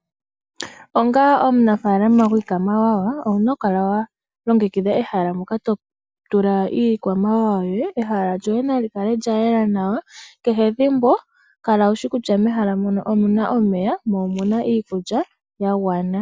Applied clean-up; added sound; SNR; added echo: none; none; none; none.